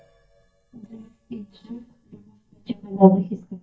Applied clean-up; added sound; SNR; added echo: neural mask model DeepFilterNet 3.